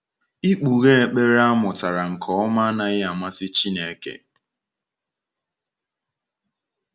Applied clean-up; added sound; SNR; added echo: none; none; none; none.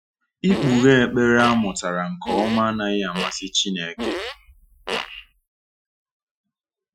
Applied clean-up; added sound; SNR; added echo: classical method Wiener filter.